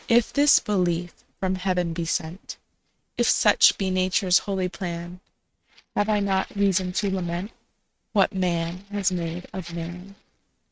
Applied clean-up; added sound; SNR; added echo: neural mask model RNNoise.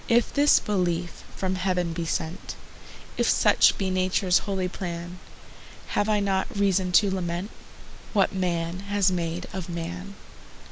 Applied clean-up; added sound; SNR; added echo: none; none; none; none.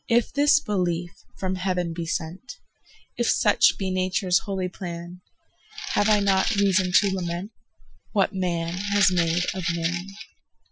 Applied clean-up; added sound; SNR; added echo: classical method Wiener filter.